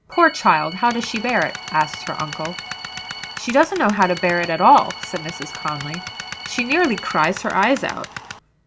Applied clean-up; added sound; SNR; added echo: none; Organ + Tools; 12 dB; none.